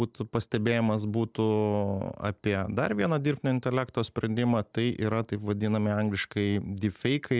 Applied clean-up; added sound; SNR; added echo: none; none; none; none.